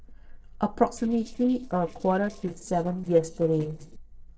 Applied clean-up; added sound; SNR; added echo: neural separator model SepFormer DNS4.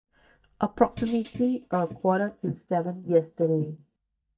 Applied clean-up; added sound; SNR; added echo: neural mask model DeepFilterNet 3.